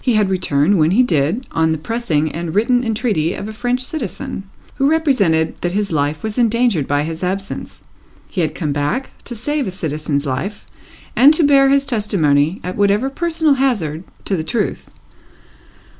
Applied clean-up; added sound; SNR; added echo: none; none; none; none.